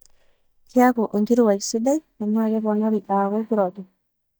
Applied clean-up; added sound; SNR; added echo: neural mask model DeepFilterNet 3.